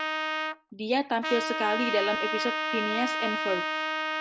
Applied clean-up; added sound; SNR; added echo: none; Trumpet; 0 dB; none.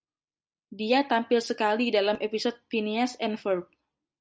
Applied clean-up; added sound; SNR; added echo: none; none; none; none.